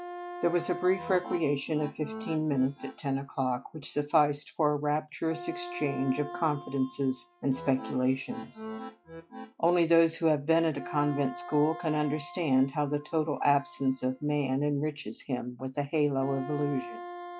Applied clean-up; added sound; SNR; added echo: classical method log-MMSE.